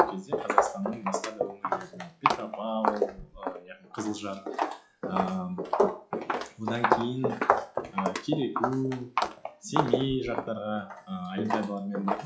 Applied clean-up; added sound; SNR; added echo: classical method log-MMSE.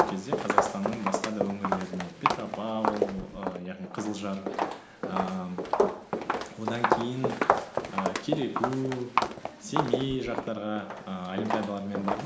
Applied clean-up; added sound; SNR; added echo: none; Walk, footsteps; -3 dB; none.